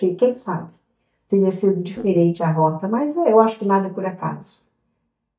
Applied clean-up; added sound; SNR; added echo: neural mask model DeepFilterNet 3.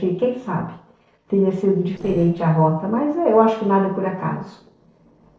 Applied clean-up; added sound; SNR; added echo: neural separator model SepFormer DNS4.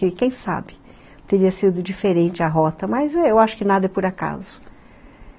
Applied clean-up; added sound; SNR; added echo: none; none; none; none.